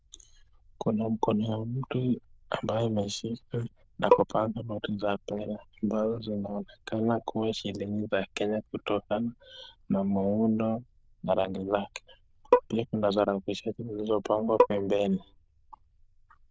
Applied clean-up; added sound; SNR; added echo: neural diffusion model UNIVERSE++.